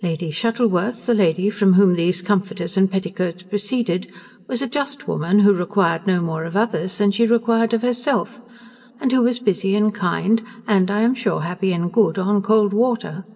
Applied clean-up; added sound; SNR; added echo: none; none; none; reverberation time 1.2 s.